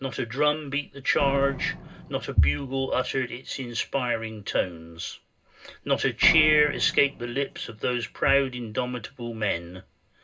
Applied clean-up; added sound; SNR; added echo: none; Slam; 15 dB; reverberation time 0.2 s.